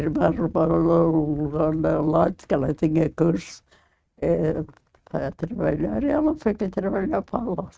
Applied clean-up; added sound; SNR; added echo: neural mask model RNNoise.